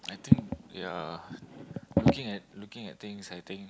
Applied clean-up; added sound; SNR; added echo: none; none; none; none.